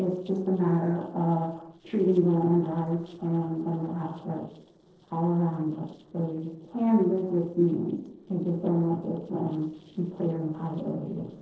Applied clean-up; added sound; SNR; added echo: neural separator model SepFormer DNS4.